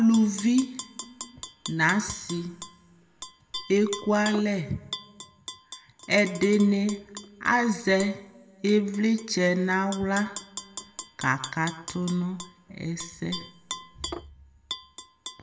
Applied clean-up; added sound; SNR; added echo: none; Tap / Glass; 14 dB; reverberation time 0.8 s.